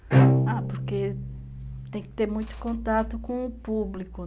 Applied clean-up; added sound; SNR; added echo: none; Bowed string instrument; -5 dB; none.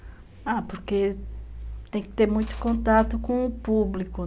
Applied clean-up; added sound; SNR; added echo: none; none; none; none.